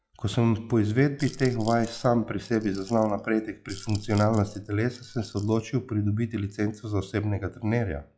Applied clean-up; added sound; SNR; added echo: classical method log-MMSE.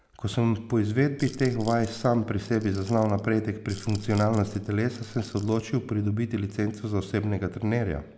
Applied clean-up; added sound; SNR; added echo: none; Rattle / Rattle (instrument); 18 dB; none.